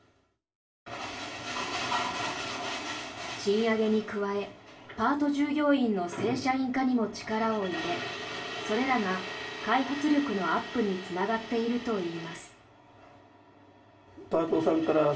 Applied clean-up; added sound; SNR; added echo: none; none; none; reverberation time 0.3 s.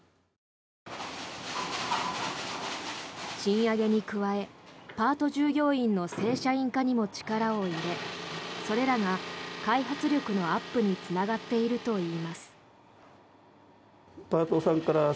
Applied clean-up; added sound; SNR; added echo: none; none; none; none.